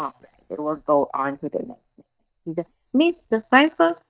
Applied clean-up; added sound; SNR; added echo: neural mask model DeepFilterNet 3.